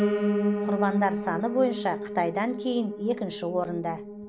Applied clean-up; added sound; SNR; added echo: none; Piano; 1 dB; none.